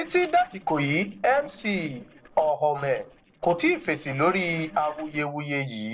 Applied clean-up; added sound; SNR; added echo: neural separator model SepFormer DNS4.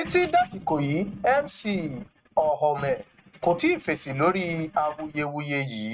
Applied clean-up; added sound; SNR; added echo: neural mask model RNNoise.